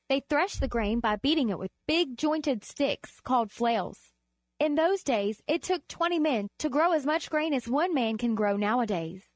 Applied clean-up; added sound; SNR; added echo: neural mask model RNNoise.